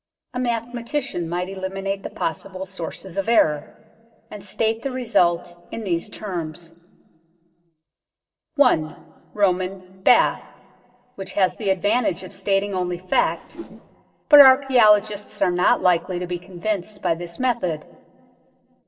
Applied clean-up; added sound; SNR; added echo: neural separator model SepFormer DNS4.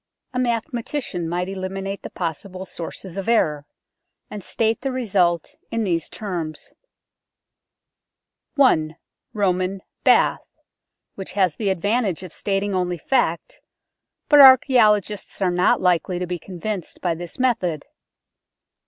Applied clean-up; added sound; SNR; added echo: none; none; none; none.